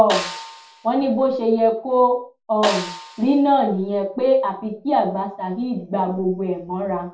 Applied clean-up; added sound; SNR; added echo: none; Snare drum; 12 dB; reverberation time 0.3 s.